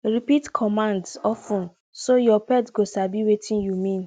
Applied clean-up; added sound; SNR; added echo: none; none; none; none.